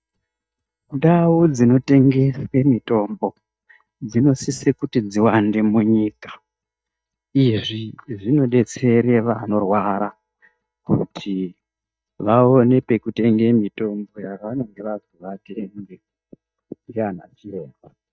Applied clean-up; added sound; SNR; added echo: neural mask model DeepFilterNet 3.